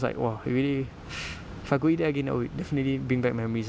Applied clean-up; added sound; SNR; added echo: none; Motorcycle; 19 dB; none.